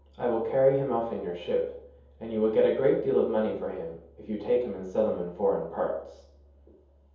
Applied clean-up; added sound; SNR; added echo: none; none; none; reverberation time 0.7 s.